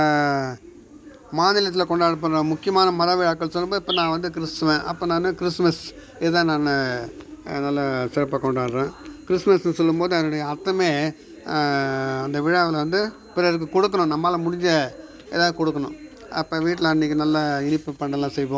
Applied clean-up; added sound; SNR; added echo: none; Bird; 13 dB; none.